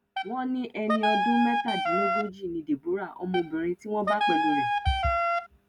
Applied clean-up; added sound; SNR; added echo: none; Wind instrument, woodwind instrument; -2 dB; none.